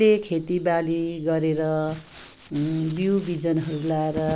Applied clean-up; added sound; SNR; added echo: none; Crumpling, crinkling; 19 dB; none.